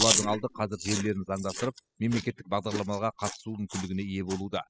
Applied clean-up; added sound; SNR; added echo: classical method spectral subtraction.